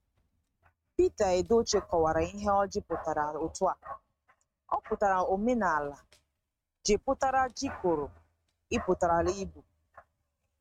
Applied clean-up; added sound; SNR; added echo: neural mask model RNNoise.